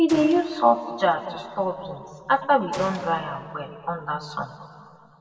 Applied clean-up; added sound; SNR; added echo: none; Gunshot, gunfire; 19 dB; reverberation time 1.8 s.